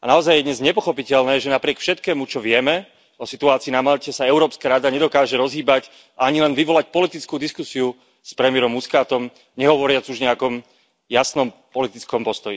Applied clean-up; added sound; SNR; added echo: none; none; none; none.